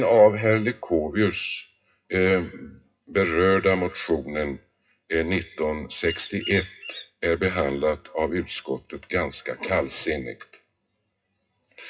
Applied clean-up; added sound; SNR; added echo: classical method WPE with log-MMSE.